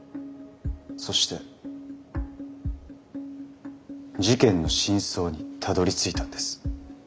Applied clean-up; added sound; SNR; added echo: none; none; none; none.